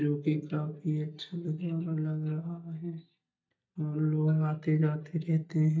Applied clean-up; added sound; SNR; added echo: neural mask model DeepFilterNet 3.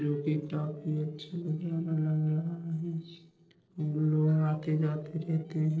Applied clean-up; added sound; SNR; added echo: neural separator model SepFormer DNS4.